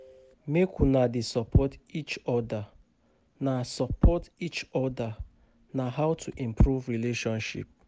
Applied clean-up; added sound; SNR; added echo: none; none; none; none.